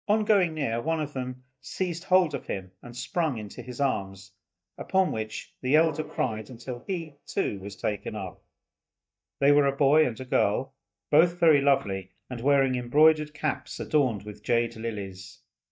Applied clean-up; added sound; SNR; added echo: neural mask model DeepFilterNet 3.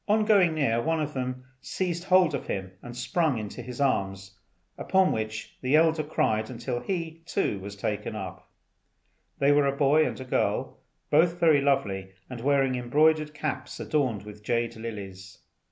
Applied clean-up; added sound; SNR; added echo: none; none; none; none.